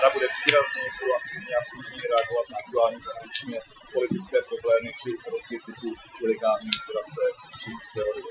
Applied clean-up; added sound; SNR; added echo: classical method Wiener filter.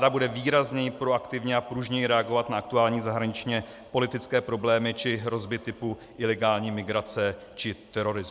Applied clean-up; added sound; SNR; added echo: none; none; none; none.